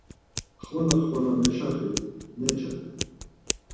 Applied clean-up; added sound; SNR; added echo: none; Scissors; 7 dB; reverberation time 1.1 s.